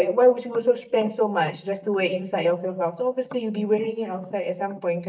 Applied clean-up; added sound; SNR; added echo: neural mask model DeepFilterNet 3.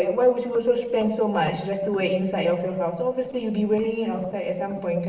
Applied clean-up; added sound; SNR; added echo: neural separator model SepFormer DNS4.